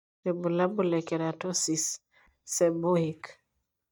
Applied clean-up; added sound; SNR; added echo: neural mask model DeepFilterNet 3.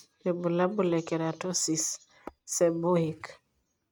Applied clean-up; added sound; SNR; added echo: neural mask model RNNoise.